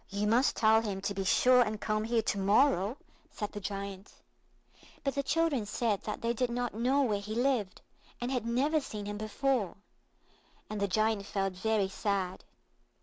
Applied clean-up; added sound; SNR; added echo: none; none; none; none.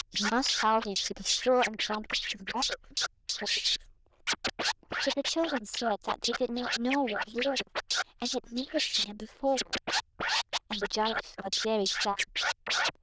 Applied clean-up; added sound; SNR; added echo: neural diffusion model UNIVERSE++.